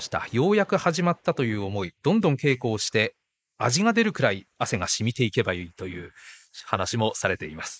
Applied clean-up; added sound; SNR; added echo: neural mask model Resemble Enhance denoiser.